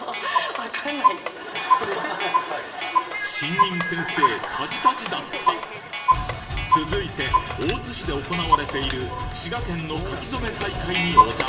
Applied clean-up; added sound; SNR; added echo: none; Clock; -3 dB; reverberation time 2.3 s.